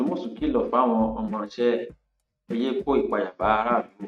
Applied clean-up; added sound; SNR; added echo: neural mask model RNNoise.